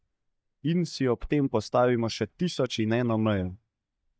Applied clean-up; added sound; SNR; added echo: neural mask model DeepFilterNet 3.